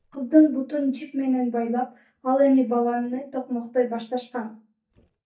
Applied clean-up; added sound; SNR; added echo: neural mask model DeepFilterNet 3.